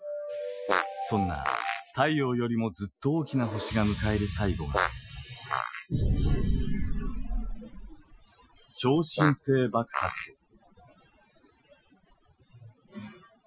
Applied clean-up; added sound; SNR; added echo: classical method Wiener filter.